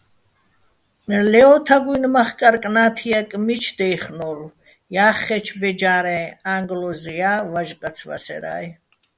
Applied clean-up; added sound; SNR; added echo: none; none; none; none.